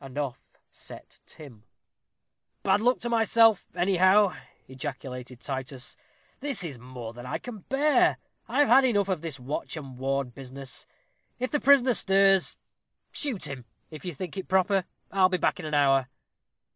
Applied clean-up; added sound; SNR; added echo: none; none; none; none.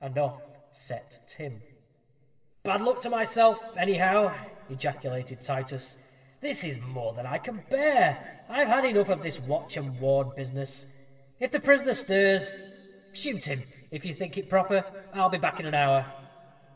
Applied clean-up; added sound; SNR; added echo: none; none; none; reverberation time 2.9 s.